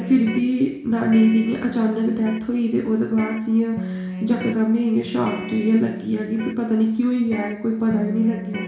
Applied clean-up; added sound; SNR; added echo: none; Electric guitar; 13 dB; reverberation time 0.7 s.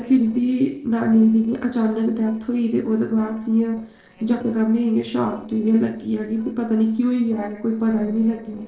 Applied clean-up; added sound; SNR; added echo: neural separator model SepFormer DNS4.